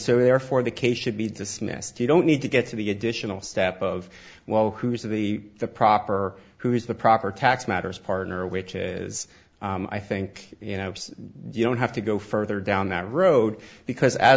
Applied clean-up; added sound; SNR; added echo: none; none; none; none.